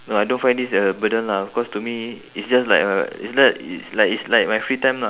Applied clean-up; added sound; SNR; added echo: none; none; none; none.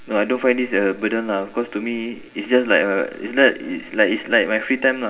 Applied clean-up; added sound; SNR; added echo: none; none; none; reverberation time 2.0 s.